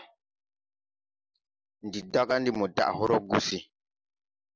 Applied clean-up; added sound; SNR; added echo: none; none; none; none.